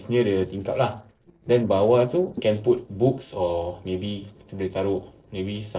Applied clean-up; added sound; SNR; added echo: neural separator model SepFormer DNS4.